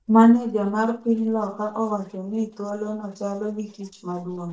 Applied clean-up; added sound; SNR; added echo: neural mask model DeepFilterNet 3.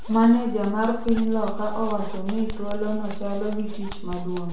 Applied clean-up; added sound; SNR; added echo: none; Zipper (clothing); 3 dB; reverberation time 0.6 s.